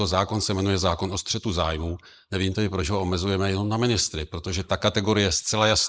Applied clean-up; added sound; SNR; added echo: neural mask model Resemble Enhance denoiser.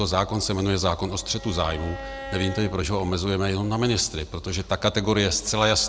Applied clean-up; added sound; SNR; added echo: none; Bowed string instrument; 14 dB; none.